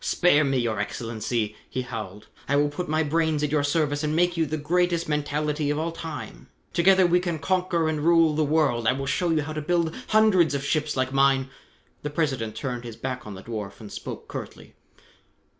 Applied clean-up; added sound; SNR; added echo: none; none; none; none.